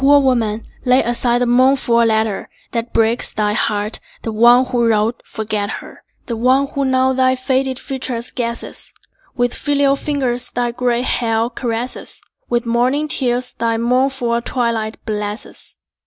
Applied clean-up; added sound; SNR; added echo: none; none; none; none.